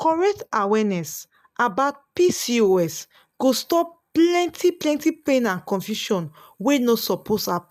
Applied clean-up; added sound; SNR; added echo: neural mask model RNNoise.